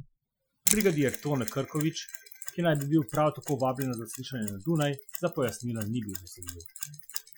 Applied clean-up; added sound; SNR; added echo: classical method Wiener filter.